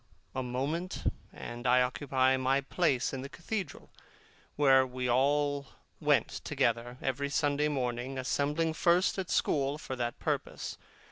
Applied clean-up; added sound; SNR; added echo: none; none; none; none.